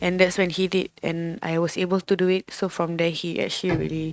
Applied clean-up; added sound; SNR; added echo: neural mask model RNNoise.